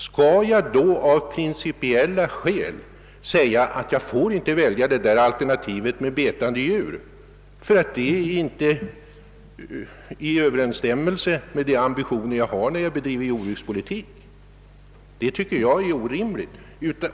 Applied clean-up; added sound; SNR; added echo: none; none; none; none.